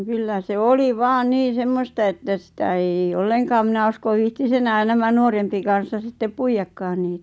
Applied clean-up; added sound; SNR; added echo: none; none; none; none.